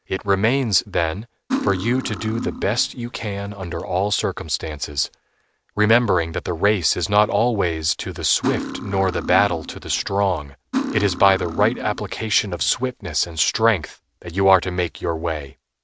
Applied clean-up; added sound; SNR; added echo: none; Cutlery, silverware; 7 dB; none.